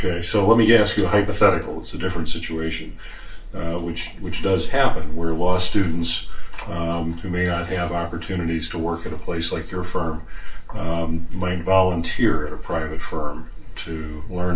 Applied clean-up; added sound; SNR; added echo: none; none; none; reverberation time 0.3 s.